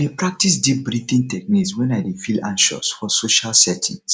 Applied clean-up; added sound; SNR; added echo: none; none; none; none.